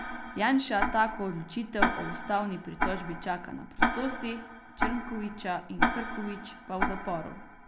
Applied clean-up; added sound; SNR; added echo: none; Tick-tock; 0 dB; none.